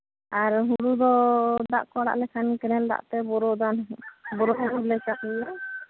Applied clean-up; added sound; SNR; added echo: none; none; none; none.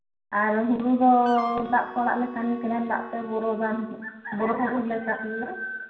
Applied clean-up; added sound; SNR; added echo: none; Wind instrument, woodwind instrument; 17 dB; reverberation time 1.1 s.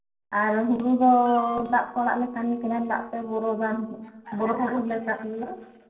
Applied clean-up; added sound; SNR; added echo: neural separator model SepFormer DNS4.